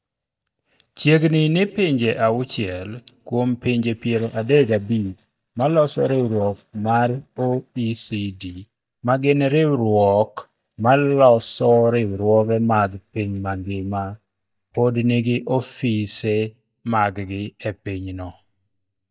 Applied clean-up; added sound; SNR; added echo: neural mask model DeepFilterNet 3.